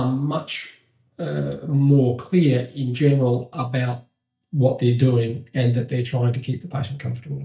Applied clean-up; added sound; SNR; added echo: neural mask model DeepFilterNet 3.